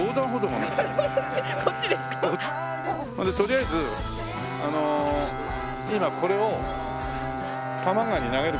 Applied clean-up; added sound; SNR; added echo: none; Bowed string instrument; 6 dB; none.